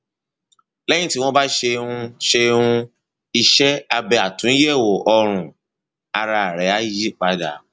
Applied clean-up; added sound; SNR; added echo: none; none; none; none.